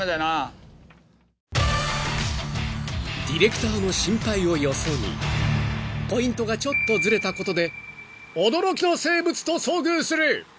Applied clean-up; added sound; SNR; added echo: none; none; none; none.